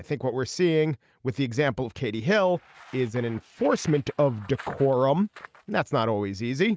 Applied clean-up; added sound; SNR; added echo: neural mask model RNNoise.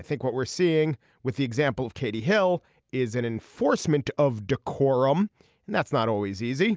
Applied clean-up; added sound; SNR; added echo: none; none; none; none.